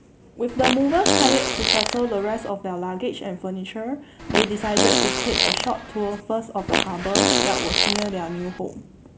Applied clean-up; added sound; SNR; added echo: none; Fart; -3 dB; none.